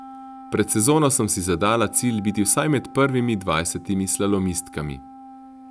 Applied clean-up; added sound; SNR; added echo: none; Wind instrument, woodwind instrument; 19 dB; none.